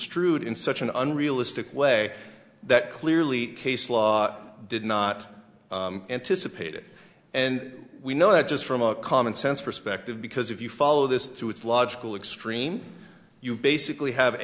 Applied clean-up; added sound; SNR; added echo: none; none; none; none.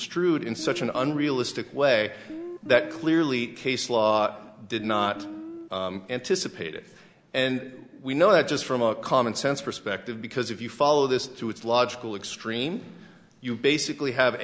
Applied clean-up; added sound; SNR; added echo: none; Guitar; 12 dB; none.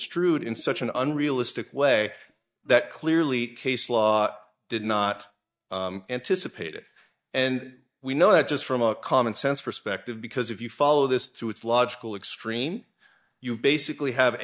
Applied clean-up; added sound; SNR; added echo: neural mask model DeepFilterNet 3.